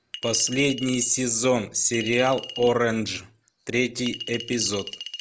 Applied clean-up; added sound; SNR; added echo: none; Chink, clink; 14 dB; none.